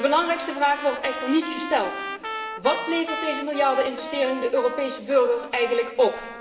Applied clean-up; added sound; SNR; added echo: none; Trumpet; 10 dB; reverberation time 2.8 s.